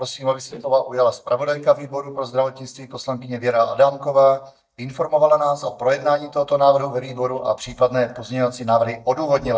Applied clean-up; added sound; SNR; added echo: neural mask model DeepFilterNet 3.